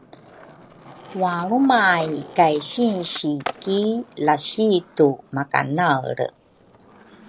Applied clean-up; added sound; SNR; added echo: none; Skateboard; 18 dB; none.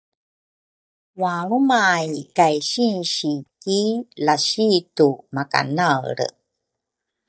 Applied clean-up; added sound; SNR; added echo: neural mask model DeepFilterNet 3.